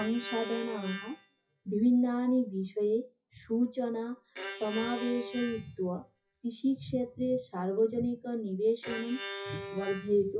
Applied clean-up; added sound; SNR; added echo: classical method WPE with log-MMSE.